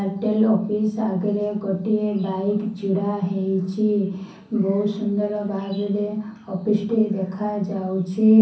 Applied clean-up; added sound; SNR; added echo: none; none; none; reverberation time 0.6 s.